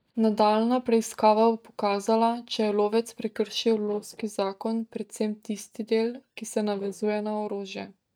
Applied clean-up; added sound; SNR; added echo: neural mask model DeepFilterNet 3.